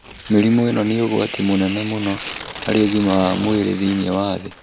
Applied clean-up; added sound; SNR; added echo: none; Tearing; 14 dB; none.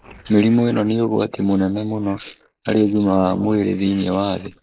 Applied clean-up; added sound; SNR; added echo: neural mask model Resemble Enhance denoiser.